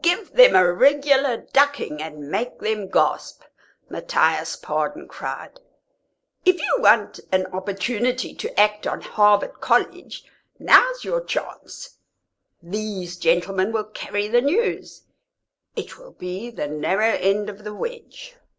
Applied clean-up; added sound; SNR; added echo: none; none; none; none.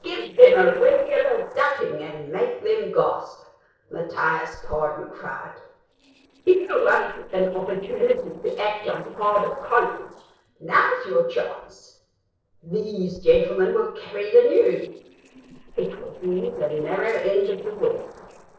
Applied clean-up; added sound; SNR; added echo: neural separator model SepFormer DNS4.